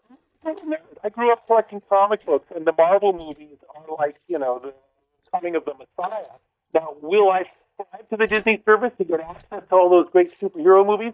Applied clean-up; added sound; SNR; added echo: neural mask model DeepFilterNet 3.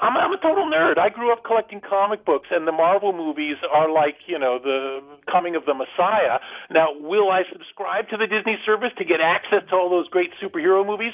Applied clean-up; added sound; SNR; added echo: none; none; none; none.